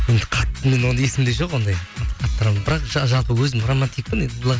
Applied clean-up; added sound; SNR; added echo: none; none; none; none.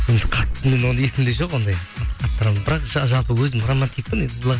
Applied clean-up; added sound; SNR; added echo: none; Thump, thud; 14 dB; none.